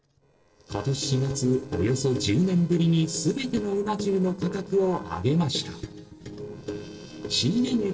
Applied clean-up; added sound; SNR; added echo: neural separator model SepFormer DNS4.